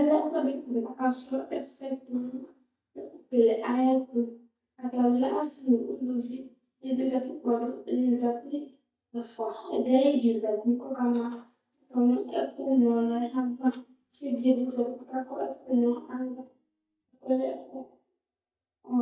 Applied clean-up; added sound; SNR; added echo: neural mask model DeepFilterNet 3.